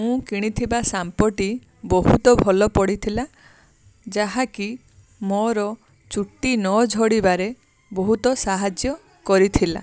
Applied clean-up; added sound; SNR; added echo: none; none; none; none.